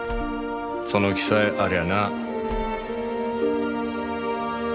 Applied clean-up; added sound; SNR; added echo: none; Tools; 15 dB; none.